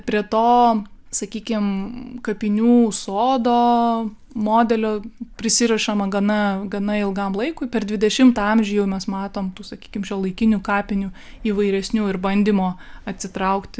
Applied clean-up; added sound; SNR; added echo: none; none; none; none.